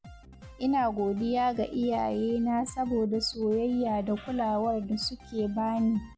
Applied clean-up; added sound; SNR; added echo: none; Drum kit; 19 dB; none.